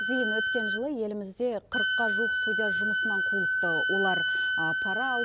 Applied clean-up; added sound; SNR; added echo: none; Wind instrument, woodwind instrument; -5 dB; none.